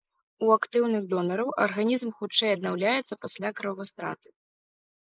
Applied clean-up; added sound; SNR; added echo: neural mask model Resemble Enhance denoiser.